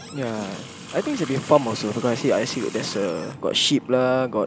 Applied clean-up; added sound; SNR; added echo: none; Water tap, faucet; 15 dB; none.